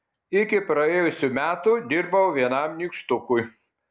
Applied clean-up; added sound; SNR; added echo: none; none; none; none.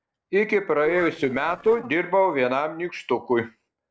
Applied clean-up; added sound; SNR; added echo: neural separator model SepFormer DNS4.